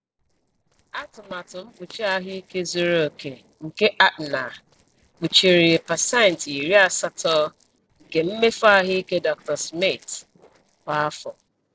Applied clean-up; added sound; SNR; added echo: neural separator model SepFormer DNS4.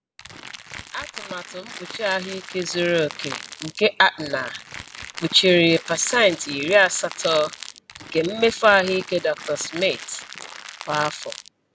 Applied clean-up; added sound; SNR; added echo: none; Crackle; 14 dB; none.